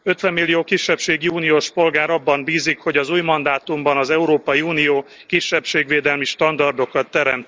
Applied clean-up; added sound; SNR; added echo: neural mask model Resemble Enhance denoiser.